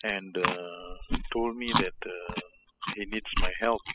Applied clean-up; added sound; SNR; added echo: classical method spectral subtraction.